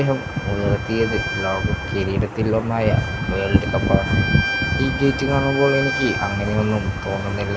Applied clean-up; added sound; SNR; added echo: none; Bowed string instrument; 9 dB; none.